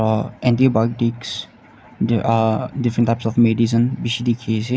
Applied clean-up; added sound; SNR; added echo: none; none; none; none.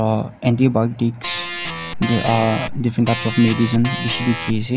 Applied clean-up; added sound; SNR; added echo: none; Organ; 7 dB; none.